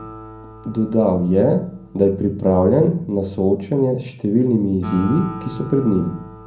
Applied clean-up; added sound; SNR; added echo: none; Acoustic guitar; 18 dB; reverberation time 0.5 s.